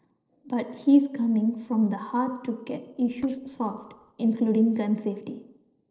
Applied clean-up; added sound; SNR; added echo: neural separator model SepFormer DNS4.